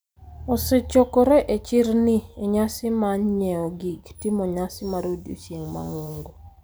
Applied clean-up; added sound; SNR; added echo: none; none; none; none.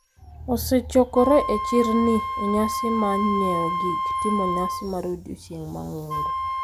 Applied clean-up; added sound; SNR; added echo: none; Wind instrument, woodwind instrument; 4 dB; none.